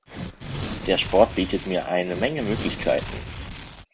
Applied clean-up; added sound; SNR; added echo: none; Tearing; 7 dB; none.